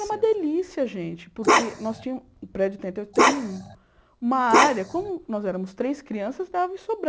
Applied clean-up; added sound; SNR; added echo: none; Bark; -4 dB; none.